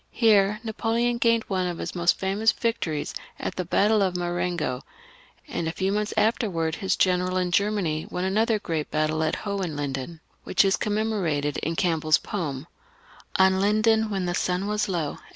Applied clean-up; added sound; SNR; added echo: none; none; none; none.